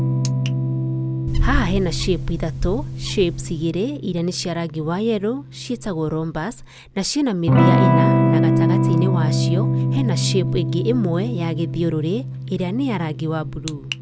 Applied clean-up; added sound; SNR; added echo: none; Electric guitar / Strum + Bird; -3 dB; none.